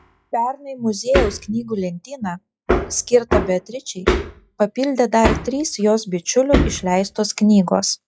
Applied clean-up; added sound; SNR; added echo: classical method log-MMSE.